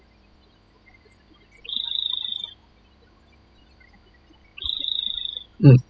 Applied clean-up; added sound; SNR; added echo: classical method spectral subtraction.